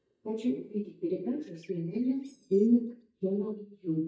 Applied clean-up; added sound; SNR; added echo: neural mask model DeepFilterNet 3.